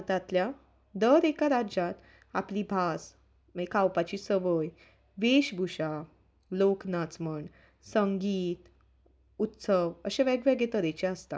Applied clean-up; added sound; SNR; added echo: none; none; none; none.